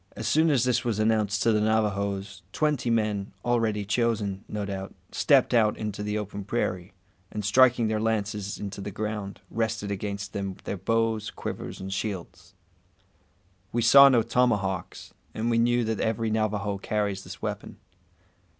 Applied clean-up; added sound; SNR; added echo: none; none; none; none.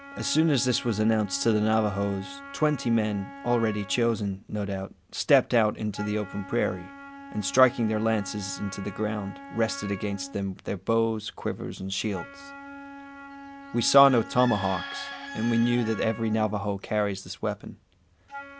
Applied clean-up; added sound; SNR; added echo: none; Bird / Chicken, rooster + Wind instrument, woodwind instrument; 15 dB; none.